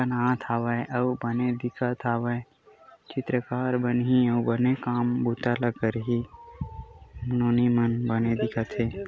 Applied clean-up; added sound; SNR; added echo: none; none; none; none.